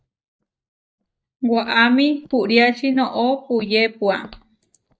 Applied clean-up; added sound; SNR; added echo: neural mask model DeepFilterNet 3.